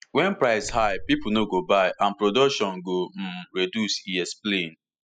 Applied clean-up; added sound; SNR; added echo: classical method spectral subtraction.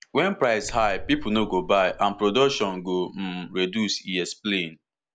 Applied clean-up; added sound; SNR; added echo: none; Boom; 16 dB; none.